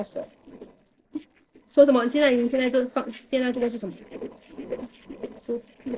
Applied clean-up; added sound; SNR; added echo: neural separator model SepFormer DNS4.